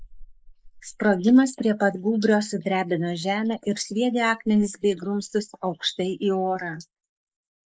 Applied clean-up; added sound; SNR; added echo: neural mask model Resemble Enhance denoiser.